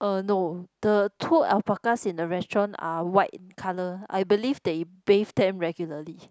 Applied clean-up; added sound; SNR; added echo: none; none; none; none.